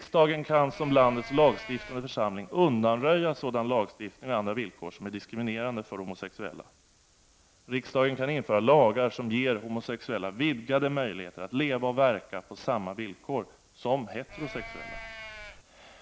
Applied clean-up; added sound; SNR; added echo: none; Livestock, farm animals, working animals; 14 dB; none.